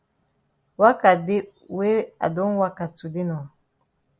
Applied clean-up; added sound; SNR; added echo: none; none; none; none.